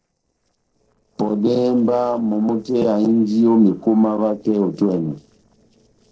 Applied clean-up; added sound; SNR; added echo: neural separator model SepFormer DNS4.